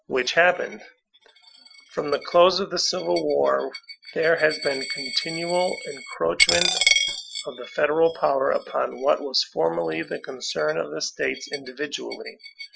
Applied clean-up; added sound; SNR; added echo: classical method Wiener filter.